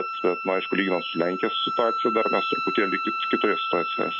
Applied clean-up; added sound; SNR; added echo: none; Wind instrument, woodwind instrument; 3 dB; none.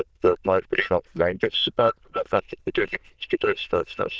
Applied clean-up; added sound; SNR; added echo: neural diffusion model UNIVERSE++.